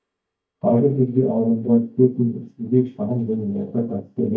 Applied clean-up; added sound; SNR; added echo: neural mask model DeepFilterNet 3.